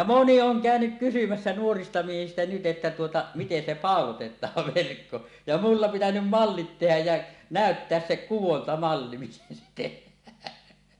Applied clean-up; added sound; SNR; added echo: none; none; none; none.